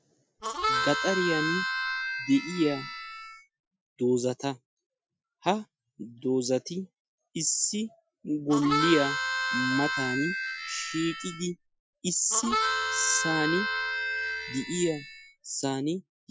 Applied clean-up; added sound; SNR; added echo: classical method Wiener filter.